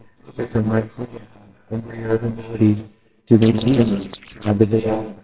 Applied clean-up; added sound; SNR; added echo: neural separator model SepFormer WHAMR!.